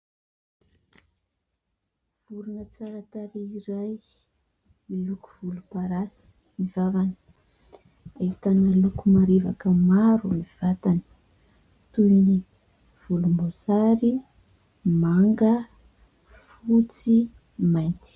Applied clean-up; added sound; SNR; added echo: none; none; none; none.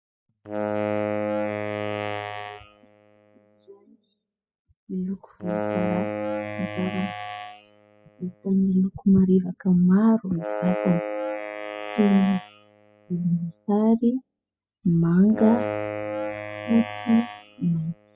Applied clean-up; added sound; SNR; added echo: classical method spectral subtraction.